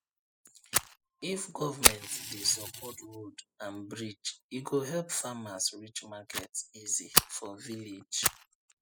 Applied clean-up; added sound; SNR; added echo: classical method spectral subtraction.